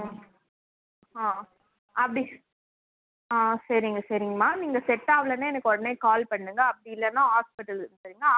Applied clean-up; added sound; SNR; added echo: none; none; none; none.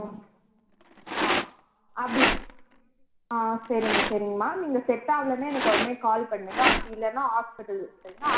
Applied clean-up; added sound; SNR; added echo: none; Rattle; 2 dB; reverberation time 1.3 s.